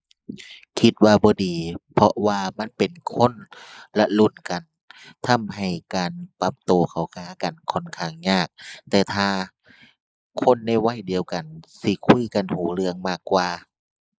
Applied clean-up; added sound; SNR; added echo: neural mask model Resemble Enhance denoiser.